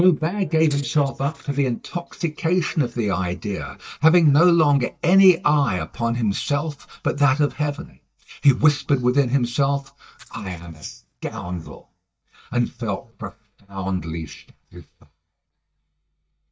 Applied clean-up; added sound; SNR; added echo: neural mask model DeepFilterNet 3.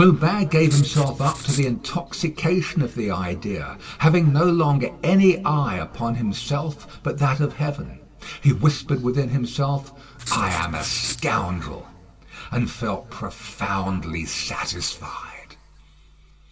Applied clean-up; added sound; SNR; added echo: none; Writing; 11 dB; reverberation time 2.0 s.